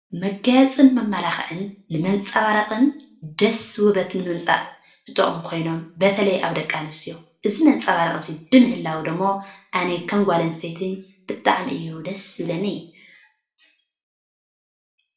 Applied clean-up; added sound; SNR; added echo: none; none; none; reverberation time 0.4 s.